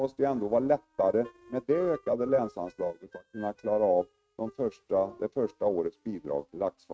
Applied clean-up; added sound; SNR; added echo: neural mask model RNNoise.